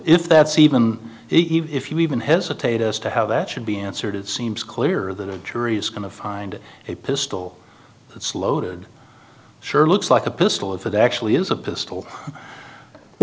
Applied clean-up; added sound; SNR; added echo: none; none; none; none.